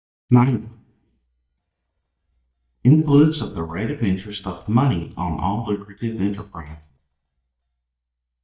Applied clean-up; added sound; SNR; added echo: neural mask model DeepFilterNet 3.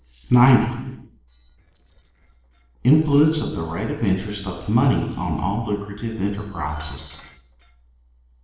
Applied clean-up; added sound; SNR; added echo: neural separator model SepFormer DNS4.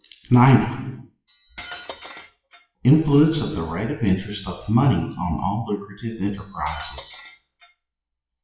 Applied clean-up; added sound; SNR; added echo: classical method WPE with log-MMSE.